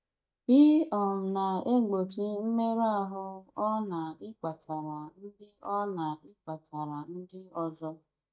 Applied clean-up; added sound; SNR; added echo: neural mask model DeepFilterNet 3.